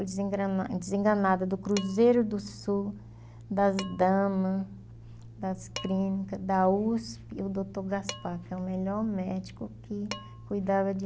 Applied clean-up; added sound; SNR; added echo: none; Dishes, pots, and pans; 20 dB; none.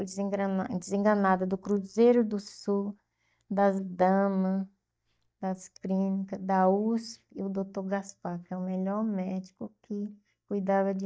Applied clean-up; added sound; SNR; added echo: neural mask model DeepFilterNet 3.